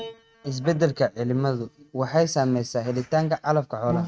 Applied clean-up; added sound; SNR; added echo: neural mask model RNNoise.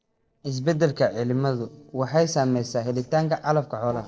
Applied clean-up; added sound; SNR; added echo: neural separator model SepFormer DNS4.